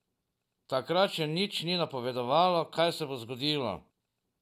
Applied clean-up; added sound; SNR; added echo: none; none; none; none.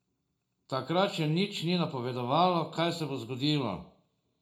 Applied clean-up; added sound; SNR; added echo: none; none; none; reverberation time 0.3 s.